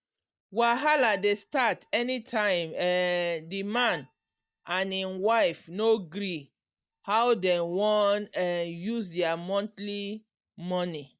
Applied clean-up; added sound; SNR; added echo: neural mask model DeepFilterNet 3.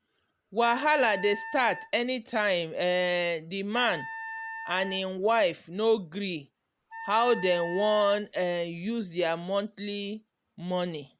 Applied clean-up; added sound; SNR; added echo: none; Wind instrument, woodwind instrument; 11 dB; none.